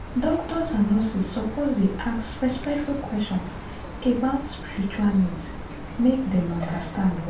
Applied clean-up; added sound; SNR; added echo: none; Chirp, tweet; 10 dB; reverberation time 0.3 s.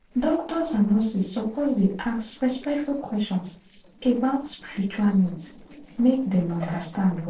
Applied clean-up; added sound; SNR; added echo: neural separator model SepFormer DNS4.